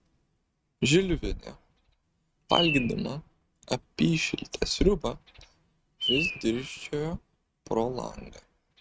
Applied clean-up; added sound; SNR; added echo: neural mask model RNNoise.